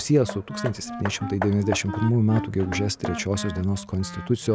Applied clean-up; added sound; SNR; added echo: none; Wind instrument, woodwind instrument + Hammer; 10 dB; none.